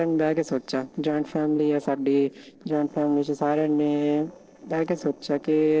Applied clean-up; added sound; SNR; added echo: neural separator model SepFormer DNS4.